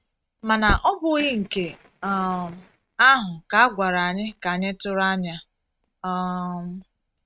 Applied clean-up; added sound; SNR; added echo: neural mask model RNNoise.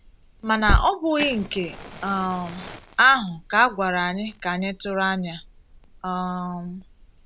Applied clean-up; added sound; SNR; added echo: none; Fire; 8 dB; none.